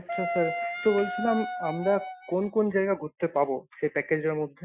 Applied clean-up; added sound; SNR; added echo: classical method Wiener filter.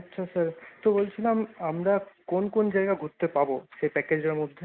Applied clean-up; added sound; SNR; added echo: none; none; none; none.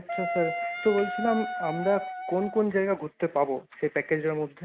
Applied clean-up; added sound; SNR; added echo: none; Wind instrument, woodwind instrument; 6 dB; none.